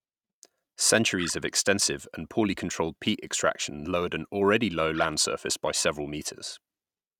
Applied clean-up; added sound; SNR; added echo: neural mask model RNNoise.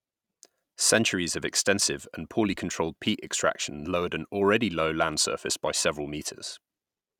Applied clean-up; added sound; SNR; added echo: none; none; none; none.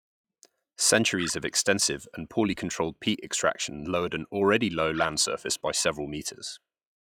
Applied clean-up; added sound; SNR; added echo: classical method log-MMSE.